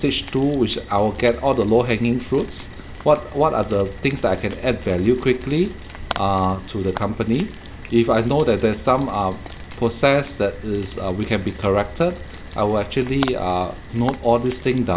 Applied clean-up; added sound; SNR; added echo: none; Rain; 14 dB; none.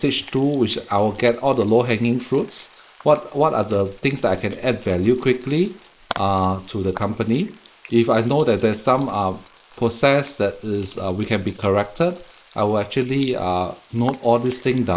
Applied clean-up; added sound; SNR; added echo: neural mask model Resemble Enhance denoiser.